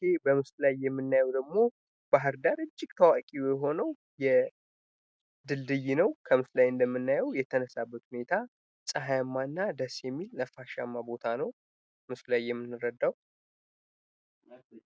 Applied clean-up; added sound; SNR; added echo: none; none; none; none.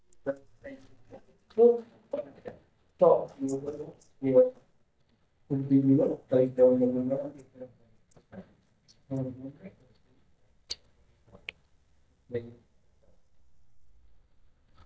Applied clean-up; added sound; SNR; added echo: neural mask model DeepFilterNet 3.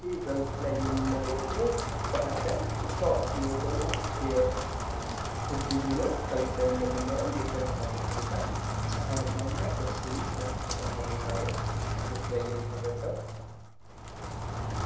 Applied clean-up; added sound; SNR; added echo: none; Rain; -1 dB; reverberation time 1.0 s.